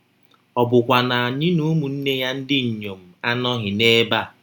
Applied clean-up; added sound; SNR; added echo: none; none; none; none.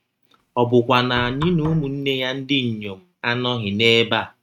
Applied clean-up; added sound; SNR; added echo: neural mask model RNNoise.